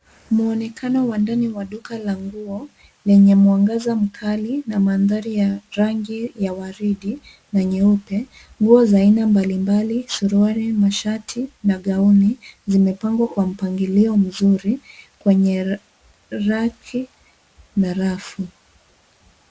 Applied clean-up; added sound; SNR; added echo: neural mask model Resemble Enhance denoiser.